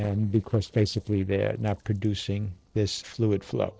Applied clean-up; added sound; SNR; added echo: neural separator model SepFormer DNS4.